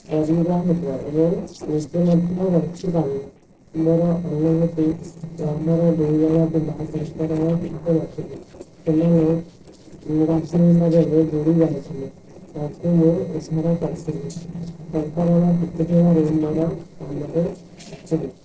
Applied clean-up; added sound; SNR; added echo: neural separator model SepFormer DNS4.